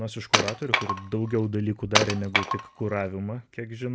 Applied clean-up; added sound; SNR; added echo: none; Wood; -1 dB; none.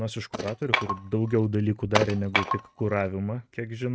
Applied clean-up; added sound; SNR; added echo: neural mask model RNNoise.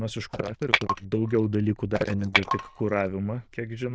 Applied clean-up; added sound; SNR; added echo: neural diffusion model UNIVERSE++.